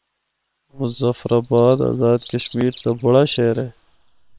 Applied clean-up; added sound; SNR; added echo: neural separator model SepFormer WHAM!.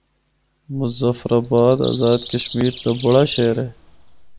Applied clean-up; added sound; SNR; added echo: none; Bird vocalization, bird call, bird song; 16 dB; none.